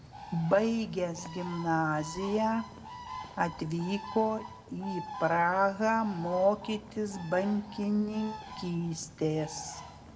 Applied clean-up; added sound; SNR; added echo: none; Bird; 13 dB; reverberation time 0.7 s.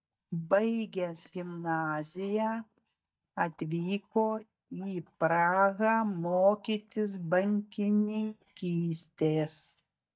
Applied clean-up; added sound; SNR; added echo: neural mask model DeepFilterNet 3.